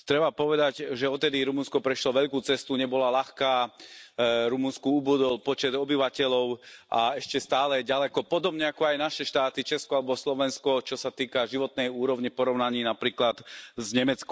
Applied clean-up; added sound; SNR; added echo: none; none; none; none.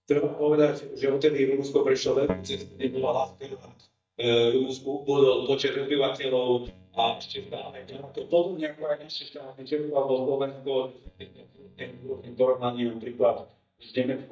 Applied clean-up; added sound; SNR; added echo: neural mask model DeepFilterNet 3.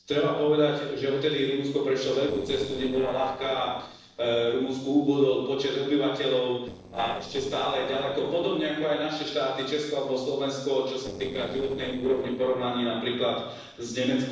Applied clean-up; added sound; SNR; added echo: neural separator model SepFormer DNS4.